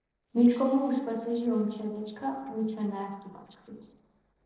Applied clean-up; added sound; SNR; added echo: neural separator model SepFormer DNS4.